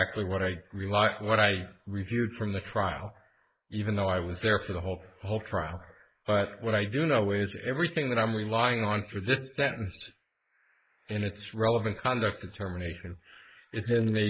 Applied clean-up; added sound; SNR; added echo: neural mask model Resemble Enhance denoiser.